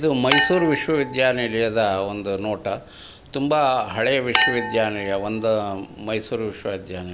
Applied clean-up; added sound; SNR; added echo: none; Chink, clink; 5 dB; none.